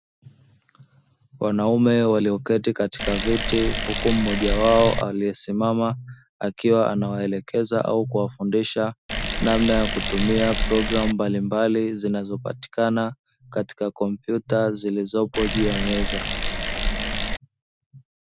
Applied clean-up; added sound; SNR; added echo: none; Bicycle; -4 dB; none.